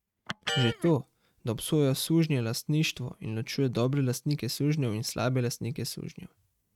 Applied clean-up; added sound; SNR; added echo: neural mask model RNNoise.